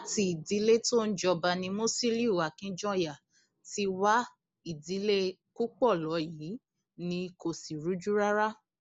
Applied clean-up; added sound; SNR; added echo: none; none; none; none.